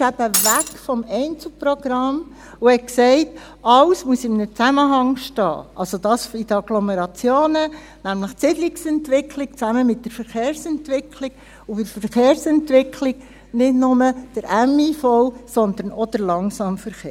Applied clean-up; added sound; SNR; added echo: none; Shatter; 0 dB; none.